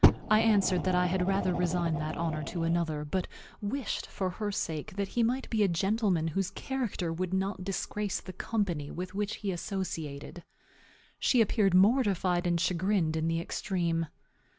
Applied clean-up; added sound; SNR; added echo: none; Fire; 2 dB; none.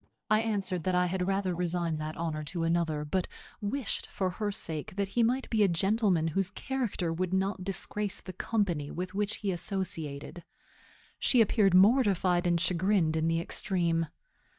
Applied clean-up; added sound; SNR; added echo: neural mask model DeepFilterNet 3.